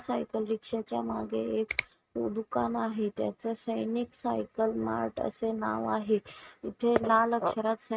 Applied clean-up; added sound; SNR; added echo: neural mask model RNNoise.